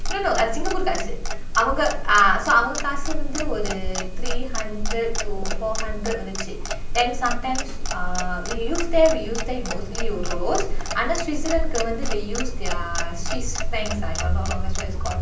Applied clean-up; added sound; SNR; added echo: none; Clock; -3 dB; reverberation time 0.6 s.